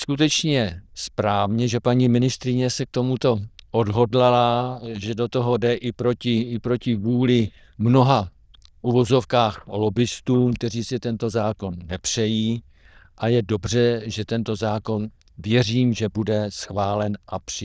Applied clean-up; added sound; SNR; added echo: neural diffusion model UNIVERSE++.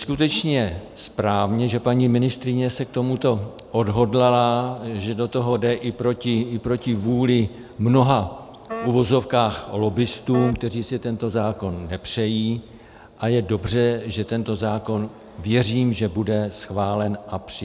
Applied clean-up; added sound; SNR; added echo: none; Wind instrument, woodwind instrument; 13 dB; none.